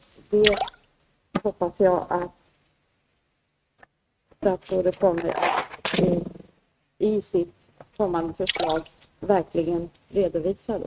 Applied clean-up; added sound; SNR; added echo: neural mask model RNNoise.